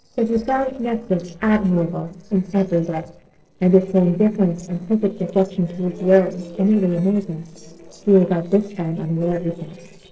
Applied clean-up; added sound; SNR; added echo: neural separator model SepFormer DNS4.